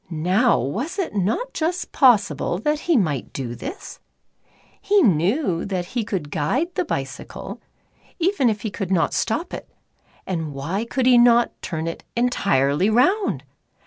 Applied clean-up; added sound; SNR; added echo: none; none; none; none.